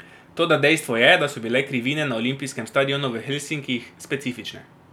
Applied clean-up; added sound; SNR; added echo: none; none; none; none.